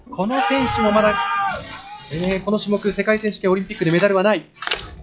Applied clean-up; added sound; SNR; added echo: classical method log-MMSE.